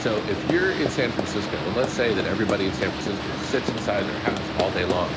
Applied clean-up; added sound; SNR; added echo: none; Run + Boat, Water vehicle; 2 dB; none.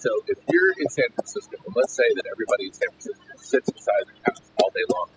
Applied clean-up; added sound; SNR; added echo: classical method spectral subtraction.